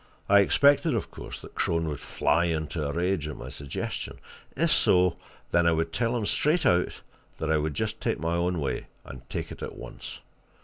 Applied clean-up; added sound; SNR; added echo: none; none; none; none.